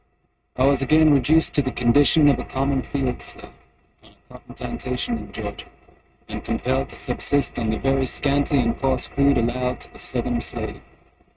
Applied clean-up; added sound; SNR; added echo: neural mask model RNNoise.